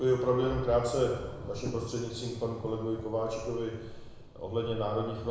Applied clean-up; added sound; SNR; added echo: none; Thunder / Rain; 13 dB; reverberation time 1.0 s.